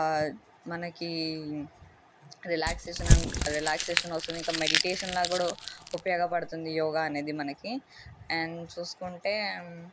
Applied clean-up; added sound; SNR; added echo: none; Crumpling, crinkling / Crushing; -3 dB; none.